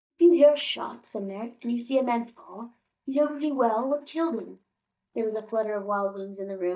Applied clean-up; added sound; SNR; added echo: neural mask model DeepFilterNet 3.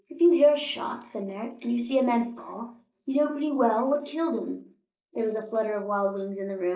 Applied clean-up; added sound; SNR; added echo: neural mask model Resemble Enhance denoiser.